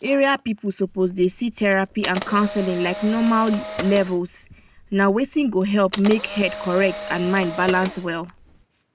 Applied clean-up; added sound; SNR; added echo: none; Camera; 13 dB; none.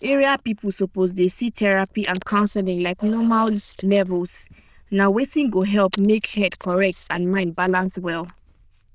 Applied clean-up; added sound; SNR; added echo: neural diffusion model UNIVERSE++.